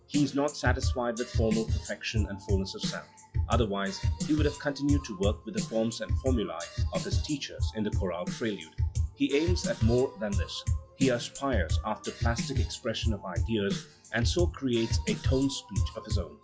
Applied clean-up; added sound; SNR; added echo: classical method log-MMSE.